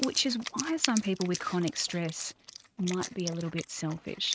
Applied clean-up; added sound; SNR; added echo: neural mask model RNNoise.